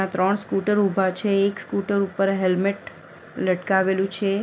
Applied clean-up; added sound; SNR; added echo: none; none; none; none.